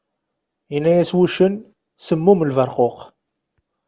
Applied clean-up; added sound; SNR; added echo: none; none; none; none.